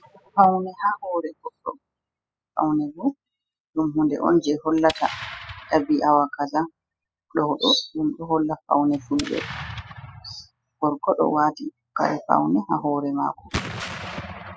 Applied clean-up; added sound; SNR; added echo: classical method spectral subtraction.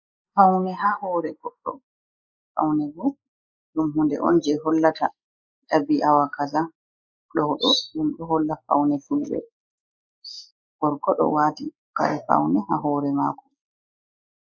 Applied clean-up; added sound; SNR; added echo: neural mask model Resemble Enhance denoiser.